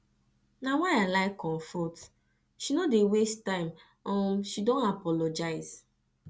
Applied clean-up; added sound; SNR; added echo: none; none; none; none.